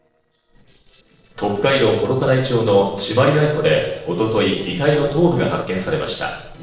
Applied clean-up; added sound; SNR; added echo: neural separator model SepFormer DNS4.